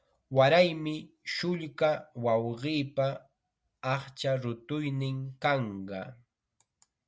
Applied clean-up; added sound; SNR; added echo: none; none; none; none.